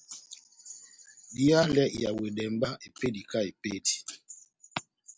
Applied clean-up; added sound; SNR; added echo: none; none; none; none.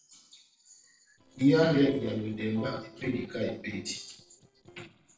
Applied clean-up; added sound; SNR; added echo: neural separator model SepFormer DNS4.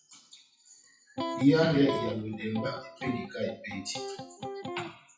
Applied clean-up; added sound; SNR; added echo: classical method WPE with log-MMSE.